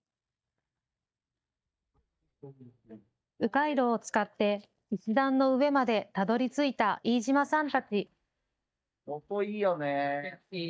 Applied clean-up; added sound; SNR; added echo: neural mask model DeepFilterNet 3.